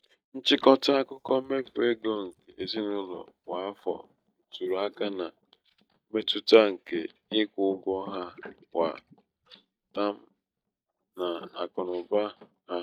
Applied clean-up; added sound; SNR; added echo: neural mask model DeepFilterNet 3.